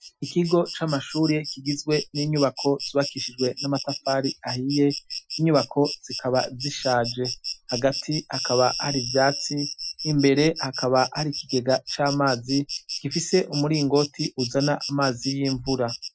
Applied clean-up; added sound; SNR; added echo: classical method Wiener filter.